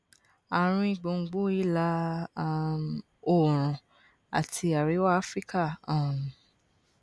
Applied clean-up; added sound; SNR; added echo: none; none; none; none.